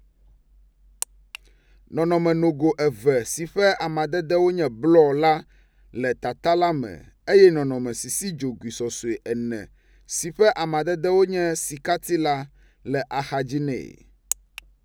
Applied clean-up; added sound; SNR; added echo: none; none; none; none.